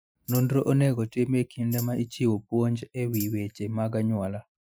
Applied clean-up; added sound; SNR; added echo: classical method Wiener filter.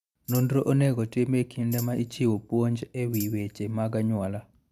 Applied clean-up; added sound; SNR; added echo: none; Tambourine; 19 dB; none.